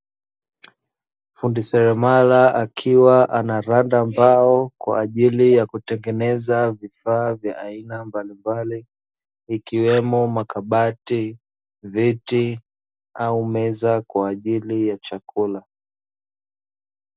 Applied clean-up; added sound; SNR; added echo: neural separator model SepFormer DNS4.